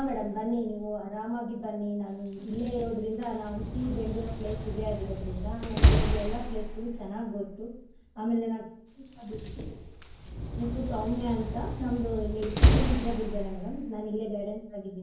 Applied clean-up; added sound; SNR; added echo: none; Slam; -3 dB; reverberation time 0.9 s.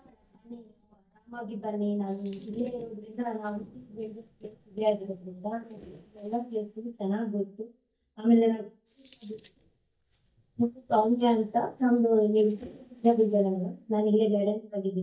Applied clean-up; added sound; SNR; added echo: neural mask model DeepFilterNet 3.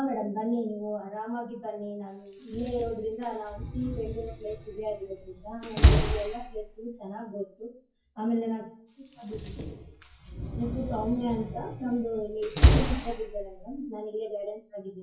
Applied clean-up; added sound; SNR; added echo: classical method WPE with log-MMSE.